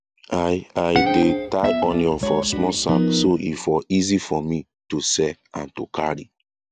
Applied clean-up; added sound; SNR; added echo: none; Guitar; 1 dB; none.